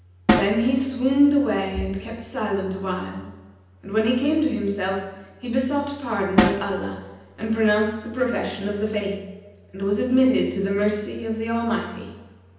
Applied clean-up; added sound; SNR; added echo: none; Snare drum; 3 dB; reverberation time 0.9 s.